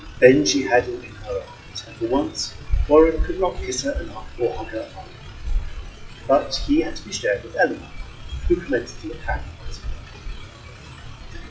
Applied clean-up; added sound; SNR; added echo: classical method WPE with log-MMSE.